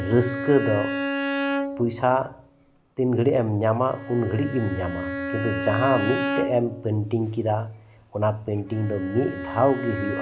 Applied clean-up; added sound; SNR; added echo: none; Bowed string instrument; 6 dB; none.